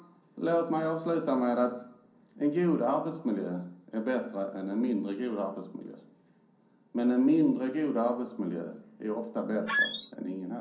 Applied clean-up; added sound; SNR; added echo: none; Squeak; 0 dB; reverberation time 0.6 s.